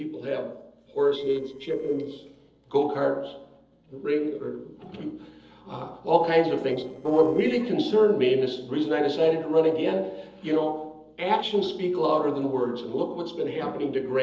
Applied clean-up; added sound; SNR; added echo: neural separator model SepFormer DNS4.